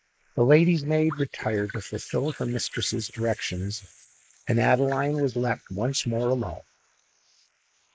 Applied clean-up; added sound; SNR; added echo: neural mask model Resemble Enhance denoiser.